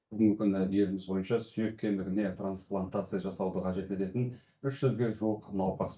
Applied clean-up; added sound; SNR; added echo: neural mask model DeepFilterNet 3.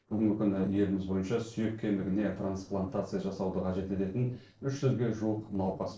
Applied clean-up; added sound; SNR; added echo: neural separator model SepFormer DNS4.